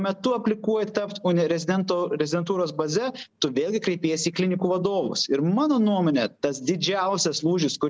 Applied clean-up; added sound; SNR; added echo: none; none; none; none.